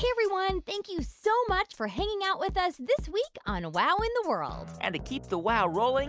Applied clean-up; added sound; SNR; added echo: none; none; none; none.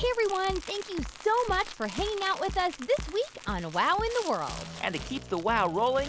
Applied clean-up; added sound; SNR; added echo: none; Crumpling, crinkling; 16 dB; none.